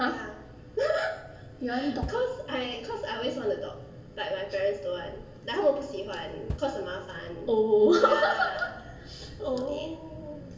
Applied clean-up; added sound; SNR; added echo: none; Bass drum; 15 dB; reverberation time 1.6 s.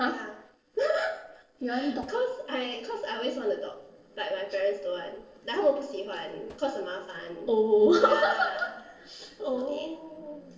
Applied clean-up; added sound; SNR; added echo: neural separator model SepFormer DNS4.